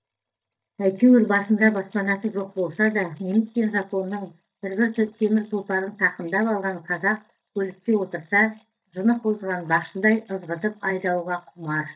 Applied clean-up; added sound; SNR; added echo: neural mask model DeepFilterNet 3.